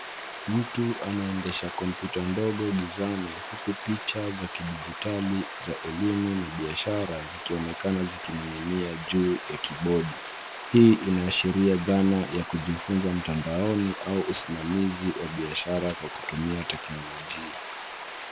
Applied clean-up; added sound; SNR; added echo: none; Stream; 10 dB; none.